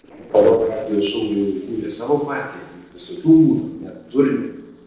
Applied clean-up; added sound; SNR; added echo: neural separator model SepFormer DNS4.